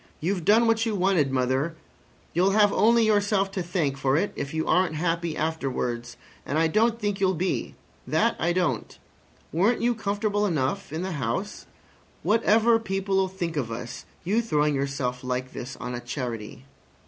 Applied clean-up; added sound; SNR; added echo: none; none; none; none.